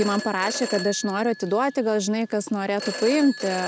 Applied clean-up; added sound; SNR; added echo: none; Telephone; 12 dB; none.